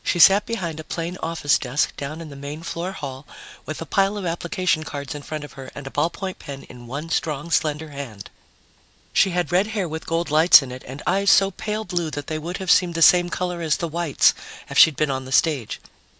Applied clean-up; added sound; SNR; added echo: none; none; none; none.